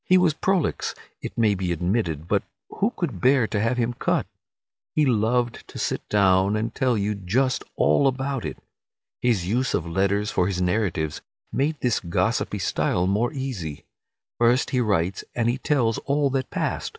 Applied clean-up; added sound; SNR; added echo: none; none; none; none.